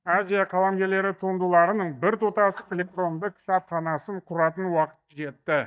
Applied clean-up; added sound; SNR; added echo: neural mask model DeepFilterNet 3.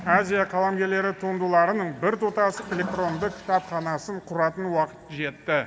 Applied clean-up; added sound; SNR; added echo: none; Toilet flush; 15 dB; none.